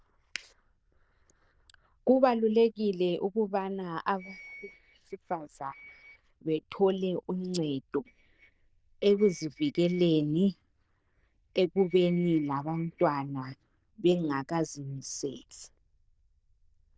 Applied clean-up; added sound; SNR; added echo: neural diffusion model UNIVERSE++.